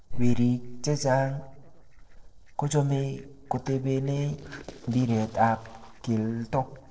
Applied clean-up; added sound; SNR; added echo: neural separator model SepFormer DNS4.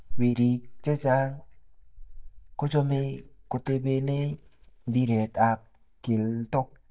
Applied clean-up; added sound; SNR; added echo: neural mask model DeepFilterNet 3.